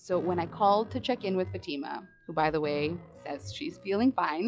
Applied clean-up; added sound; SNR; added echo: classical method log-MMSE.